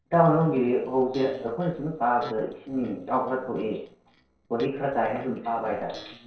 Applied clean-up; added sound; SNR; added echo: neural separator model SepFormer DNS4.